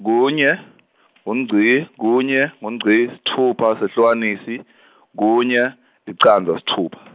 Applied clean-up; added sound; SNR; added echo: none; none; none; none.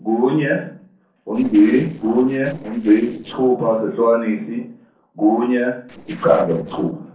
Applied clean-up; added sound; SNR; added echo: neural separator model SepFormer DNS4.